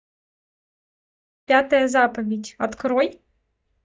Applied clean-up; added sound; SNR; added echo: neural mask model DeepFilterNet 3.